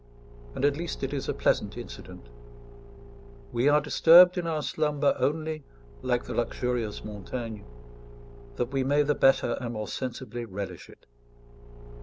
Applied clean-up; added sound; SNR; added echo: none; Engine / Car; 16 dB; none.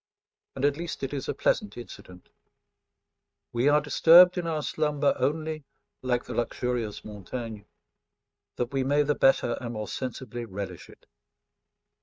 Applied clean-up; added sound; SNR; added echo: neural mask model RNNoise.